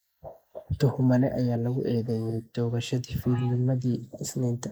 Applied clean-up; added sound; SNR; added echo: neural mask model Resemble Enhance denoiser.